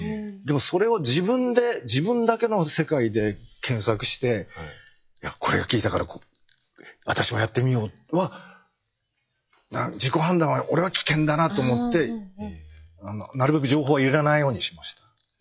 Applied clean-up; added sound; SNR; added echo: classical method log-MMSE.